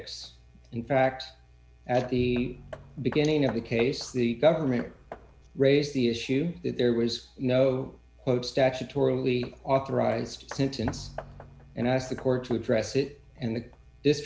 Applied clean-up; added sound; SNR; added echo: none; Hammer + Bowed string instrument; 19 dB; none.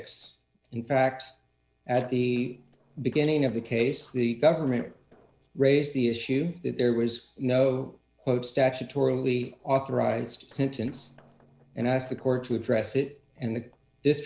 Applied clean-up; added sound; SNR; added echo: neural separator model SepFormer DNS4.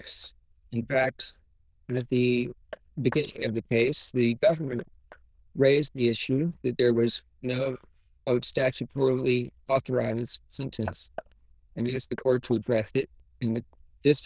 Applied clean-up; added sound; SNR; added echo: neural diffusion model UNIVERSE++.